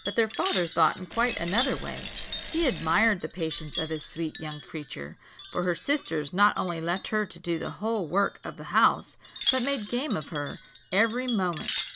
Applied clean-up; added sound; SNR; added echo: none; Bicycle + Wind chime; 4 dB; none.